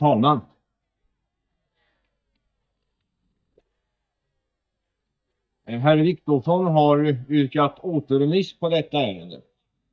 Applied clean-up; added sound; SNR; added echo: neural mask model DeepFilterNet 3.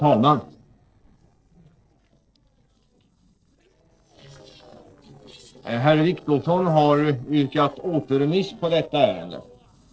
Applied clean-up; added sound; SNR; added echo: neural separator model SepFormer DNS4.